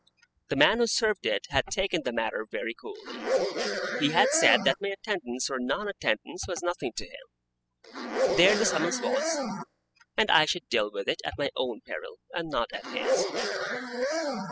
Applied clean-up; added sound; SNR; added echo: classical method spectral subtraction.